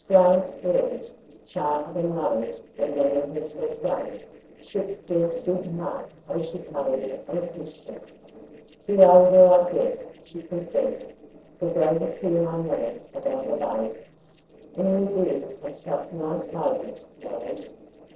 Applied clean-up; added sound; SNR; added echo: neural separator model SepFormer DNS4.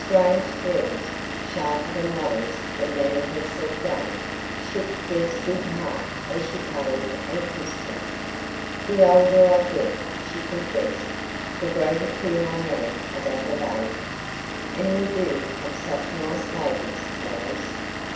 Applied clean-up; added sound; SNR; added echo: none; Engine / Vehicle; 5 dB; reverberation time 0.7 s.